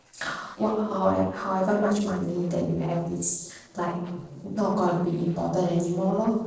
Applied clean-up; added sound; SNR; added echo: neural separator model SepFormer DNS4.